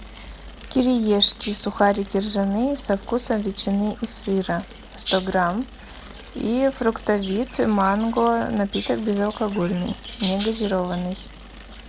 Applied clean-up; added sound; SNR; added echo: none; Mechanisms / Bicycle; 18 dB; none.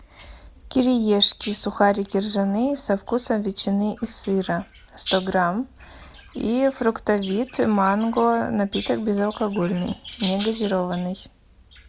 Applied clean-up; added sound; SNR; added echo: none; none; none; none.